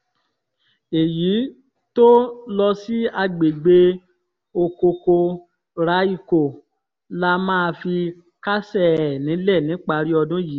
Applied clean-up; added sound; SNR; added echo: none; none; none; none.